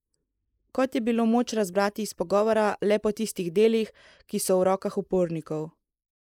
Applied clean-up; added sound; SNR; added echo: neural mask model Resemble Enhance denoiser.